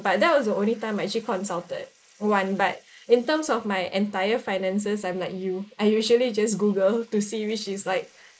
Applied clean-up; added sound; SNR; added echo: neural mask model Resemble Enhance denoiser.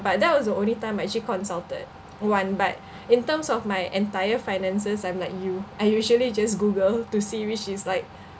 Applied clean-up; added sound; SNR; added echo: none; none; none; none.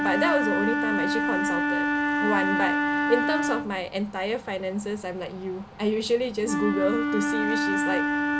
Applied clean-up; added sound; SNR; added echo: none; Wind instrument, woodwind instrument; -2 dB; none.